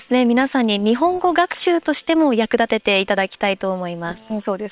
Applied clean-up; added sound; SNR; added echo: neural separator model SepFormer WHAM!.